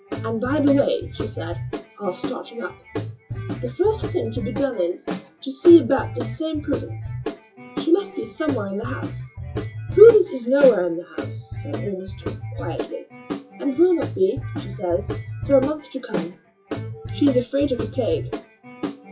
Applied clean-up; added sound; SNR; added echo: classical method WPE with log-MMSE.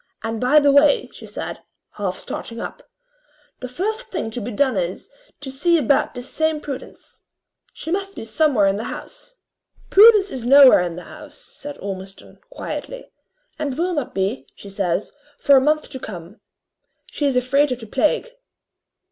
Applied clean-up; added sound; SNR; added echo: none; none; none; none.